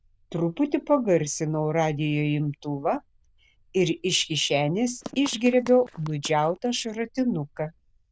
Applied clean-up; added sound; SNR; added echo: neural diffusion model UNIVERSE++.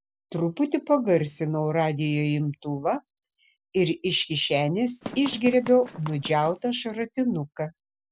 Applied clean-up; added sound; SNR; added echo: none; Run; 14 dB; none.